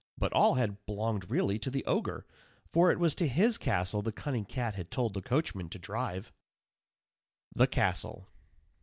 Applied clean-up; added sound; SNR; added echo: none; none; none; none.